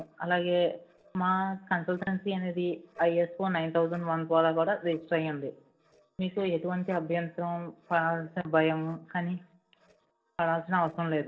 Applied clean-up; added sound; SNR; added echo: neural separator model SepFormer DNS4.